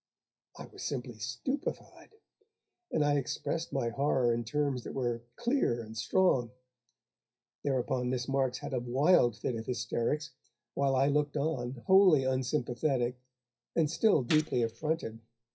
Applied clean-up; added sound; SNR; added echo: classical method WPE with log-MMSE.